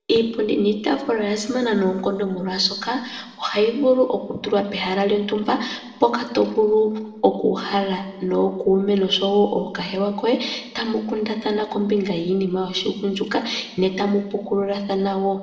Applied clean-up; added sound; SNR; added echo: none; none; none; reverberation time 1.4 s.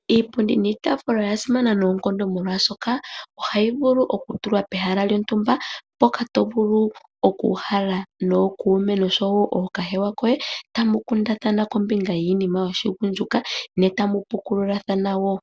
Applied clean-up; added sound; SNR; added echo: none; none; none; none.